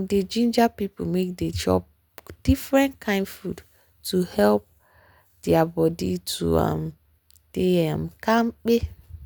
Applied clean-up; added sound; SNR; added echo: none; none; none; none.